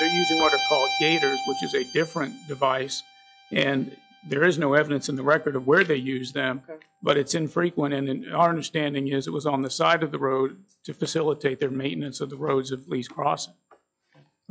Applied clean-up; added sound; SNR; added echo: classical method log-MMSE.